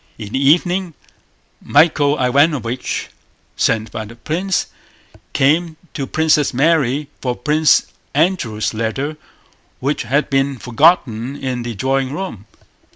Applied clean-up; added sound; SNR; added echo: none; none; none; none.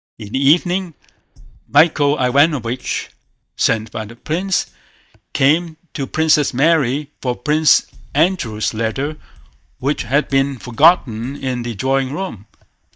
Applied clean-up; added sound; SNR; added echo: neural mask model DeepFilterNet 3.